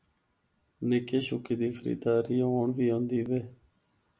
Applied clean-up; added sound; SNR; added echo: none; none; none; none.